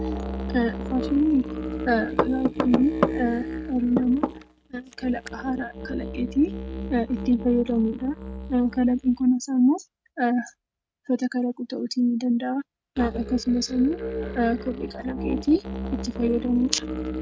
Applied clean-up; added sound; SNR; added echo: neural mask model RNNoise.